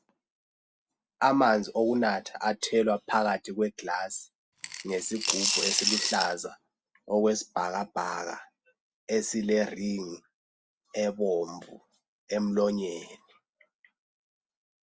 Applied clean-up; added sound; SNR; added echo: none; Coin (dropping) / Glass; 0 dB; none.